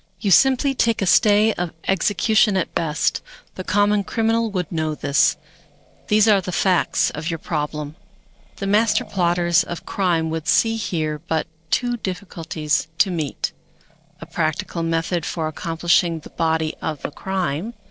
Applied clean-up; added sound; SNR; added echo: neural separator model SepFormer DNS4.